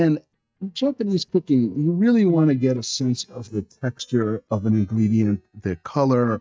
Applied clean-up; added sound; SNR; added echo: neural mask model DeepFilterNet 3.